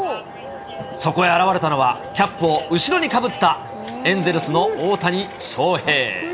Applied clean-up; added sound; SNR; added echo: none; Wind instrument, woodwind instrument; 17 dB; none.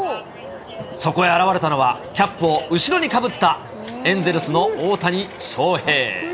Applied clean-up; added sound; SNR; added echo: none; none; none; none.